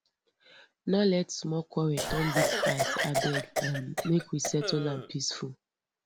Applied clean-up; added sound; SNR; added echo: none; Cough; 1 dB; none.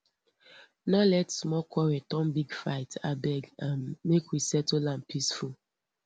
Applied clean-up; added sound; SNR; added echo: none; none; none; none.